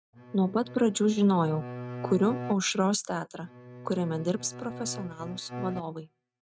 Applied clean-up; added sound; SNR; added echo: neural mask model RNNoise.